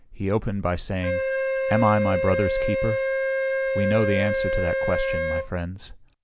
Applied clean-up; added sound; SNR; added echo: none; Wind instrument, woodwind instrument; 0 dB; none.